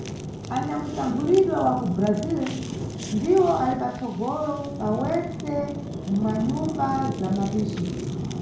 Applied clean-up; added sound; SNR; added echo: none; Fire; 6 dB; reverberation time 0.6 s.